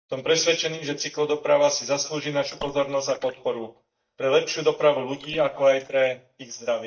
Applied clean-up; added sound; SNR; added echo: neural mask model DeepFilterNet 3.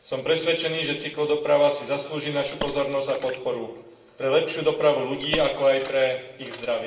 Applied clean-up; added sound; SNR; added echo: none; Water / Splash, splatter; 14 dB; reverberation time 1.0 s.